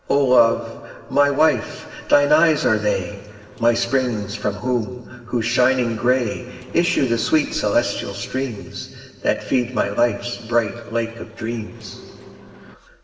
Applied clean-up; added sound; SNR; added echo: neural separator model SepFormer DNS4.